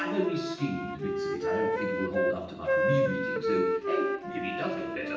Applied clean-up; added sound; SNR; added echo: none; Wind instrument, woodwind instrument; -3 dB; reverberation time 0.9 s.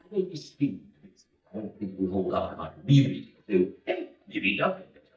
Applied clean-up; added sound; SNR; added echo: neural mask model DeepFilterNet 3.